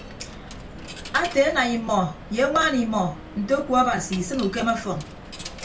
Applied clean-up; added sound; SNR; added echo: none; Coin (dropping); 14 dB; reverberation time 0.2 s.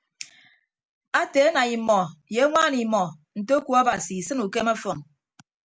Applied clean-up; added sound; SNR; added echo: none; none; none; none.